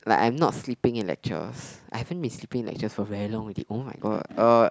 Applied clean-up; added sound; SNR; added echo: none; none; none; none.